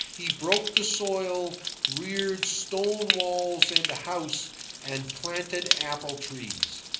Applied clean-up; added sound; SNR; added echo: none; Stream; 0 dB; reverberation time 0.5 s.